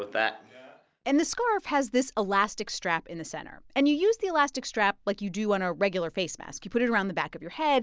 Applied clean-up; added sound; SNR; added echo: none; none; none; none.